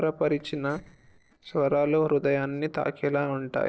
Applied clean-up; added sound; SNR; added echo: neural separator model SepFormer DNS4.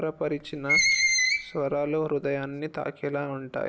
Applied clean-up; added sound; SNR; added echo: none; Screech; -3 dB; none.